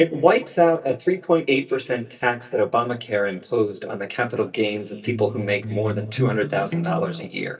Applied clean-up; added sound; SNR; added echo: neural mask model DeepFilterNet 3.